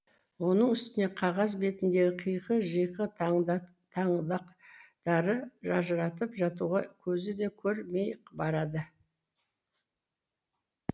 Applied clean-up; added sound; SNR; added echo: none; none; none; none.